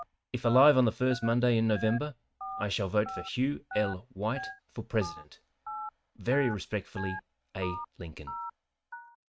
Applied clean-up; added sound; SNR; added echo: neural mask model RNNoise.